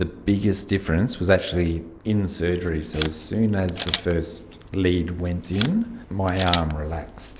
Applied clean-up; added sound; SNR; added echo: none; Camera; 9 dB; none.